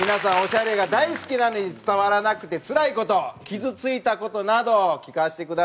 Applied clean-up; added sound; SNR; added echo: none; none; none; none.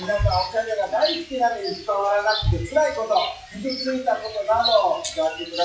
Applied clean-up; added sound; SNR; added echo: classical method WPE with log-MMSE.